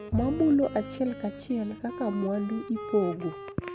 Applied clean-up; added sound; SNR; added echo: none; Wind instrument, woodwind instrument + Bowed string instrument; 9 dB; none.